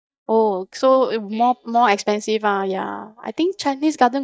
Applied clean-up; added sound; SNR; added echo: neural mask model DeepFilterNet 3.